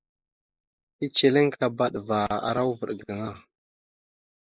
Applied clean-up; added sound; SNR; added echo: neural mask model Resemble Enhance denoiser.